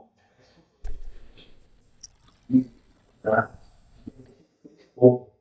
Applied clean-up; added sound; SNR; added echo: neural mask model DeepFilterNet 3.